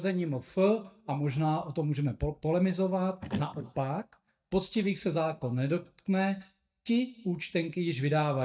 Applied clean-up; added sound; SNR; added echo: neural mask model DeepFilterNet 3.